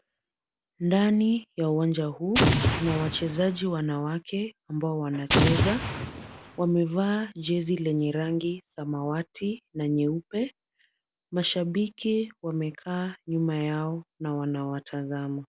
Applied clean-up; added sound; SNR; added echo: none; Explosion; -2 dB; none.